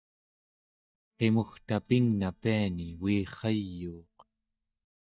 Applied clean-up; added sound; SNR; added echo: neural mask model DeepFilterNet 3.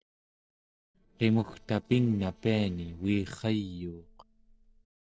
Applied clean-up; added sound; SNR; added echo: neural separator model SepFormer DNS4.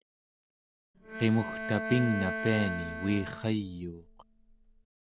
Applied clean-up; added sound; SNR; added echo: none; Bowed string instrument; 6 dB; none.